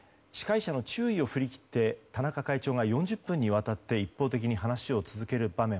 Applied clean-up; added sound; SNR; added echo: none; none; none; none.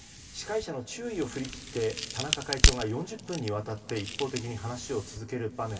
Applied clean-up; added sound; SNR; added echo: none; Crack; -2 dB; reverberation time 2.6 s.